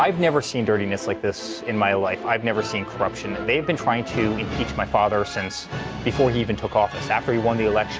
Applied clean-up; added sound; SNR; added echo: none; none; none; none.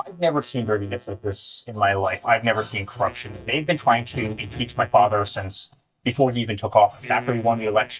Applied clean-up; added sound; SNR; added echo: neural mask model DeepFilterNet 3.